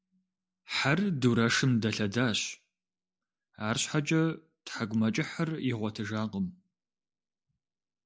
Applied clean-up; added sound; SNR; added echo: none; none; none; none.